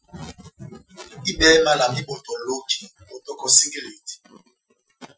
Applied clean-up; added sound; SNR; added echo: classical method Wiener filter.